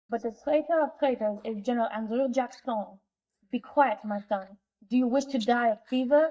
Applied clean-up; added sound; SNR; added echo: neural mask model DeepFilterNet 3.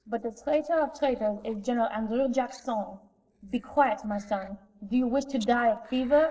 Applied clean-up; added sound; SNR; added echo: neural separator model SepFormer DNS4.